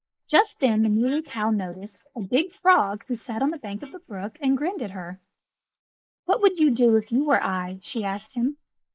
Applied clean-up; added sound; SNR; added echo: neural mask model Resemble Enhance denoiser.